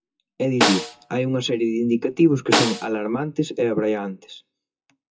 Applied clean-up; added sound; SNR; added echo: classical method WPE with log-MMSE.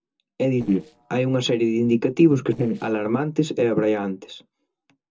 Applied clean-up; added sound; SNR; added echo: neural separator model SepFormer DNS4.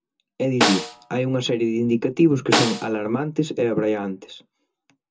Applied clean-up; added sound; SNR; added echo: none; Snare drum; 3 dB; reverberation time 0.2 s.